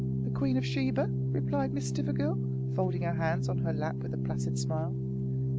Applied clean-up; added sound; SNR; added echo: none; Organ; -4 dB; none.